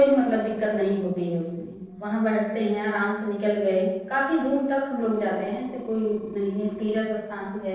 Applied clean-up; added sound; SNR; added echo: neural separator model SepFormer DNS4.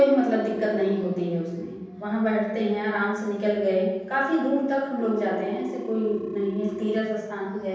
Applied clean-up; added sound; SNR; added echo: none; Telephone; 14 dB; reverberation time 1.1 s.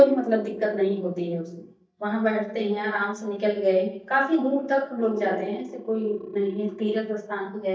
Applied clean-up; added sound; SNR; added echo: neural mask model DeepFilterNet 3.